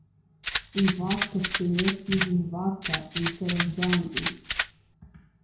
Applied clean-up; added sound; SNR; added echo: none; Rattle (instrument); -4 dB; reverberation time 0.6 s.